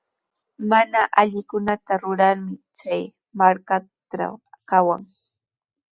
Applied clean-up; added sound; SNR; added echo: none; none; none; none.